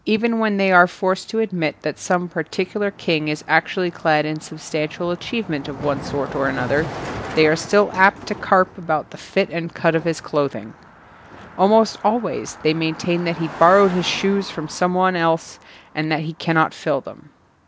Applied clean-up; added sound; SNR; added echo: none; Car passing by; 16 dB; none.